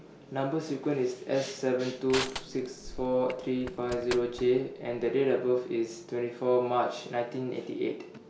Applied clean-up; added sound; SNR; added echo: none; Crushing; 11 dB; none.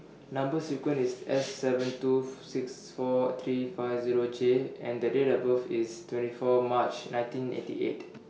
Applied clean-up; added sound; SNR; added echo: none; none; none; none.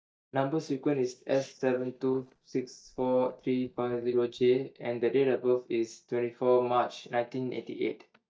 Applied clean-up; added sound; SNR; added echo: neural mask model DeepFilterNet 3.